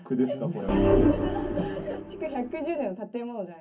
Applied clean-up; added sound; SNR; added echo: none; Organ; -4 dB; reverberation time 0.3 s.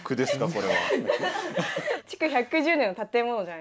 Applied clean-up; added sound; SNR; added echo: none; none; none; none.